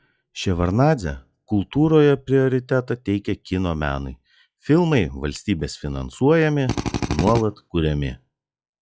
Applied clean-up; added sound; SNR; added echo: classical method log-MMSE.